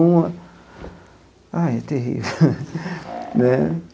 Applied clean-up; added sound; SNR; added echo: none; none; none; none.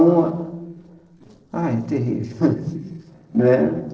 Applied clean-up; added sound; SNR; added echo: neural separator model SepFormer DNS4.